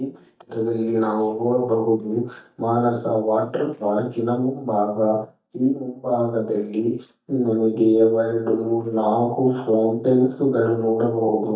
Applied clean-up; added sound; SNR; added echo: neural mask model DeepFilterNet 3.